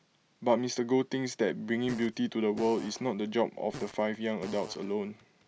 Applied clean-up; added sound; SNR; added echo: none; Fart; 17 dB; none.